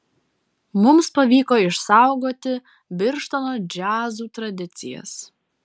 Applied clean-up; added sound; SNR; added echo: none; none; none; none.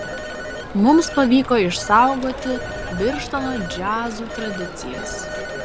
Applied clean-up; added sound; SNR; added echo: none; Telephone; 9 dB; none.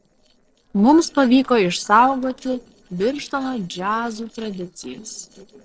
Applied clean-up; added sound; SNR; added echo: neural separator model SepFormer DNS4.